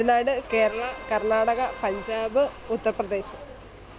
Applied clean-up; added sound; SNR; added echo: none; Keyboard (musical); 16 dB; none.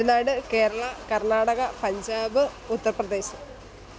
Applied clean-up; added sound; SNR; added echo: none; none; none; none.